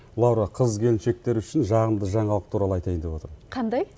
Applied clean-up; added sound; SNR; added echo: none; none; none; none.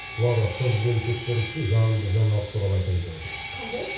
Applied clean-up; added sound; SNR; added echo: none; Sawing; 10 dB; reverberation time 0.6 s.